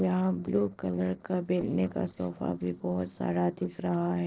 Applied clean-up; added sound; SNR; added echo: neural separator model SepFormer DNS4.